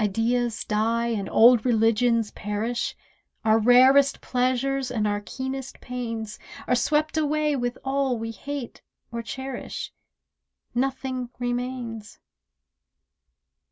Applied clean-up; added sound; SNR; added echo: none; none; none; none.